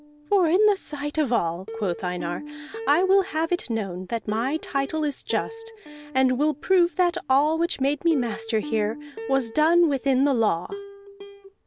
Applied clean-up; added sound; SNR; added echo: none; Plucked string instrument; 15 dB; none.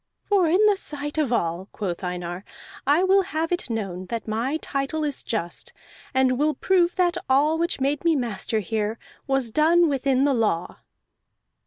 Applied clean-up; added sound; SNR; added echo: none; none; none; none.